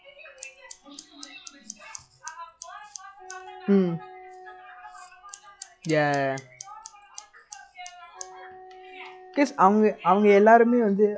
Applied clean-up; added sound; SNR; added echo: classical method log-MMSE.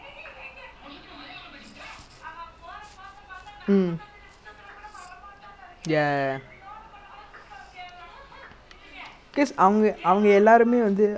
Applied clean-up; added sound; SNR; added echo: none; none; none; none.